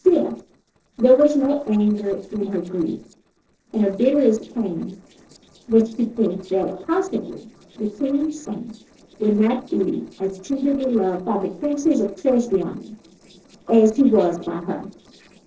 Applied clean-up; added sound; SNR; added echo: neural separator model SepFormer DNS4.